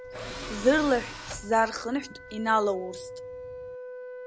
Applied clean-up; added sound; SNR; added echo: none; Wind instrument, woodwind instrument + Tools; 11 dB; none.